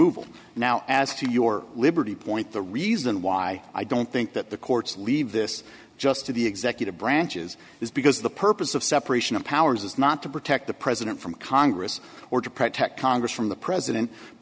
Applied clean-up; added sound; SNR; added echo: none; none; none; none.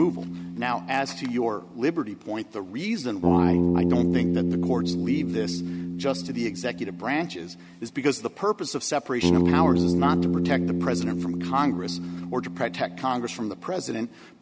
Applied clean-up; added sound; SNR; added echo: none; Bass guitar; -1 dB; none.